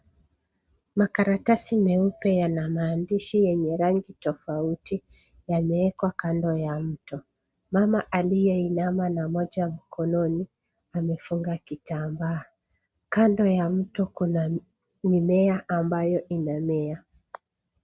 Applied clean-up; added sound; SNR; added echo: none; none; none; none.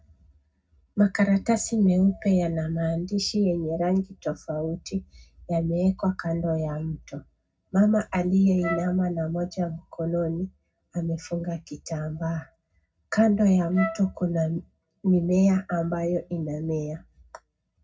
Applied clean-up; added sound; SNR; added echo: none; Wind instrument, woodwind instrument; 10 dB; reverberation time 0.4 s.